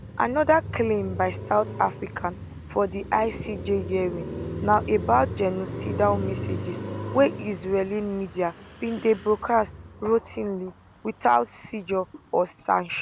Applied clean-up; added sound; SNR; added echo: none; Car passing by; 10 dB; none.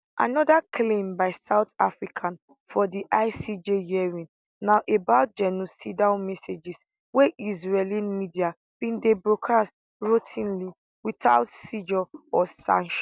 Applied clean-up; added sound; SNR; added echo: none; none; none; none.